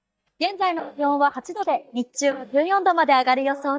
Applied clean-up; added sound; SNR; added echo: neural mask model DeepFilterNet 3.